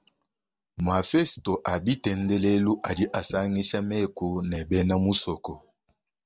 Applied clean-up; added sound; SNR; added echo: none; none; none; none.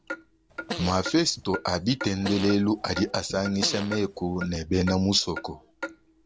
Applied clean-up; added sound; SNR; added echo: none; Clock + Fart; 11 dB; none.